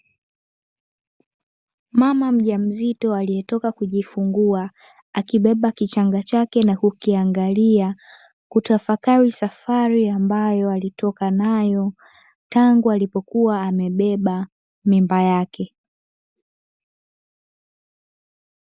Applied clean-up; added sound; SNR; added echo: none; none; none; none.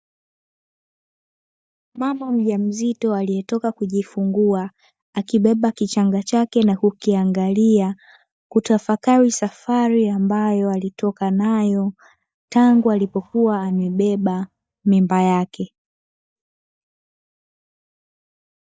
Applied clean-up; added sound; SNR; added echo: neural mask model DeepFilterNet 3.